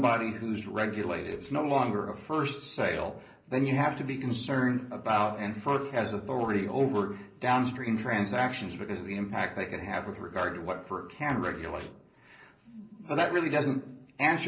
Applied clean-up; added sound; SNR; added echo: neural separator model SepFormer DNS4.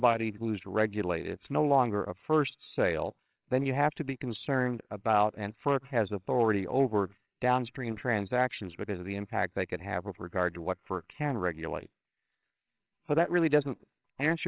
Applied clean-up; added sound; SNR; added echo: neural separator model SepFormer WHAMR!.